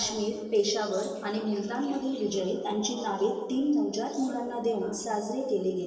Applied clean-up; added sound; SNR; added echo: none; none; none; reverberation time 1.0 s.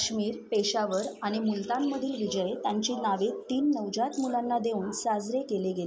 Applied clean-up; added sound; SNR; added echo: none; none; none; none.